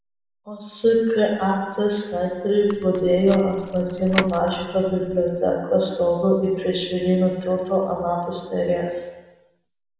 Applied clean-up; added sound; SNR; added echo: none; Door / Car; 12 dB; reverberation time 1.2 s.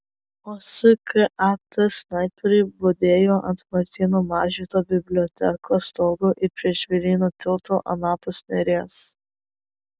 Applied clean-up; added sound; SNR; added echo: none; none; none; none.